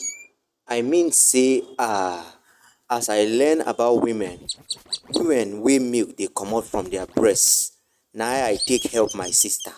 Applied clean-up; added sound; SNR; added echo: neural mask model RNNoise.